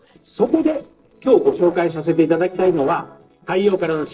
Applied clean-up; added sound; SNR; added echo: neural separator model SepFormer DNS4.